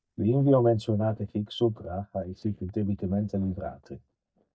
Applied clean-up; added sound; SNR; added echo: neural mask model DeepFilterNet 3.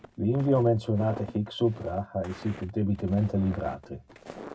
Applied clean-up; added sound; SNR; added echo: none; Walk, footsteps; 17 dB; reverberation time 0.2 s.